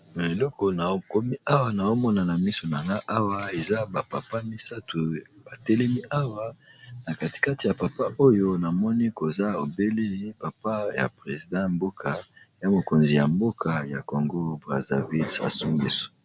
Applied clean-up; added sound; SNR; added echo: none; none; none; none.